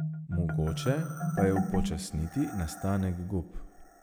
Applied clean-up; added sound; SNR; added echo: none; Marimba, xylophone; 3 dB; none.